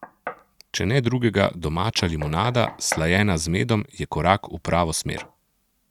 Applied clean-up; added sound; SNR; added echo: neural mask model RNNoise.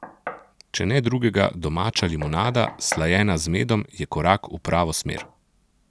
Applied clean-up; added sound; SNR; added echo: none; Knock; 16 dB; none.